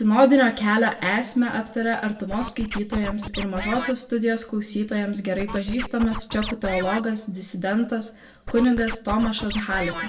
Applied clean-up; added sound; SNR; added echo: none; Scratching (performance technique); 9 dB; reverberation time 0.6 s.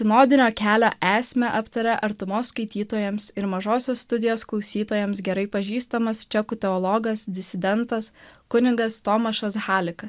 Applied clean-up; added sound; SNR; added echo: none; none; none; none.